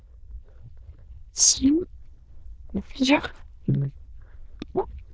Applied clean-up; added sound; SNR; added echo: neural diffusion model UNIVERSE++.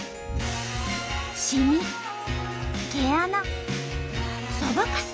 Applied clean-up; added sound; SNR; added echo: none; Harp; 14 dB; none.